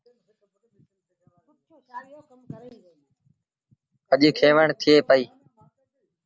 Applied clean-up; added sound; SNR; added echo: none; none; none; none.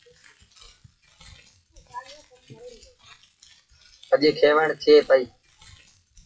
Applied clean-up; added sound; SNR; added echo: classical method WPE with log-MMSE.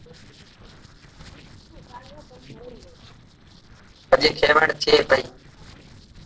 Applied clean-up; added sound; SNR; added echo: neural separator model SepFormer DNS4.